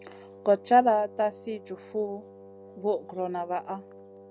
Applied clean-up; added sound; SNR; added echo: none; Wind instrument, woodwind instrument; 20 dB; none.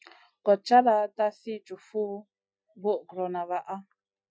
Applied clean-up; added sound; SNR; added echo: classical method Wiener filter.